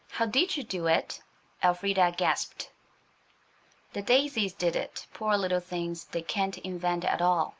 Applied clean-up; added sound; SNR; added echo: none; none; none; none.